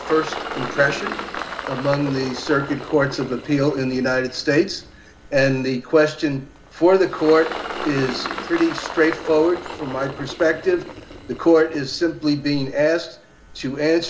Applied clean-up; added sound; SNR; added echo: none; Engine; 12 dB; none.